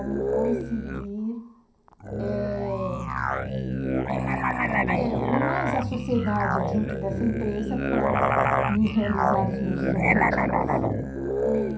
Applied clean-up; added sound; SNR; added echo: none; Musical instrument; -4 dB; reverberation time 0.5 s.